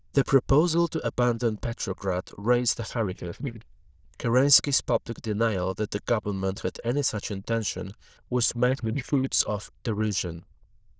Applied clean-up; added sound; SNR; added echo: neural diffusion model UNIVERSE++.